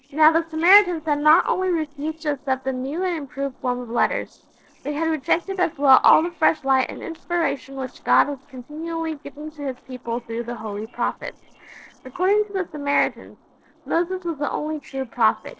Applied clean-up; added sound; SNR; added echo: neural separator model SepFormer DNS4.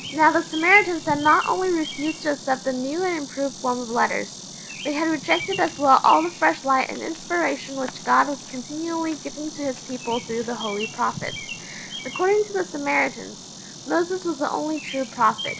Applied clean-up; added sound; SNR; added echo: none; Bird vocalization, bird call, bird song + Insect; 13 dB; none.